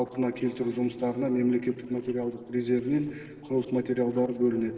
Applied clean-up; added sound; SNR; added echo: neural separator model SepFormer DNS4.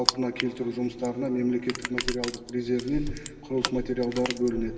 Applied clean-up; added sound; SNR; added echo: none; Crushing; 6 dB; reverberation time 2.5 s.